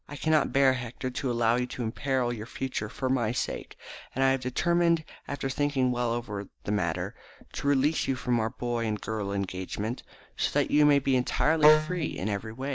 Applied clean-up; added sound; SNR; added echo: neural mask model DeepFilterNet 3.